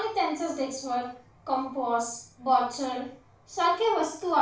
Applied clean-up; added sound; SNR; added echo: none; none; none; reverberation time 0.4 s.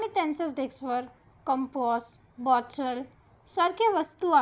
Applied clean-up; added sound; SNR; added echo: none; none; none; none.